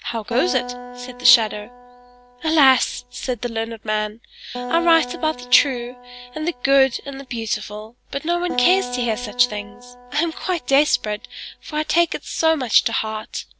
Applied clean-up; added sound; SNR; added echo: none; Acoustic guitar; 14 dB; none.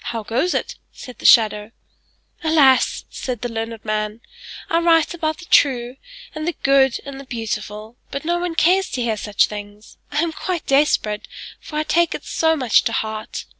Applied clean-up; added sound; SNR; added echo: none; none; none; none.